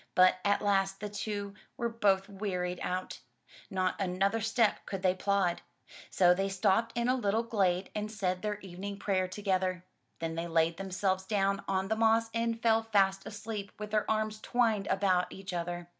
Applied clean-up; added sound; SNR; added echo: none; none; none; none.